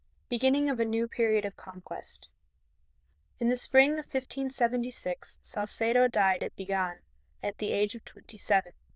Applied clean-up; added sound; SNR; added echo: neural diffusion model UNIVERSE++.